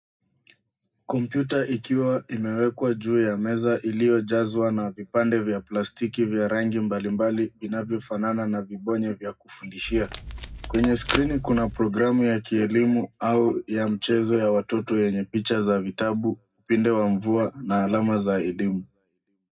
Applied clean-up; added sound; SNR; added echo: none; Packing tape, duct tape; 7 dB; reverberation time 0.2 s.